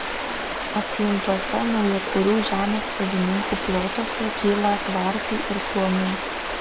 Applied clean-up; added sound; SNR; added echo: none; Stream; 3 dB; none.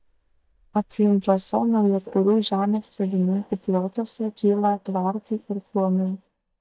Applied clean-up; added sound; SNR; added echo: neural mask model DeepFilterNet 3.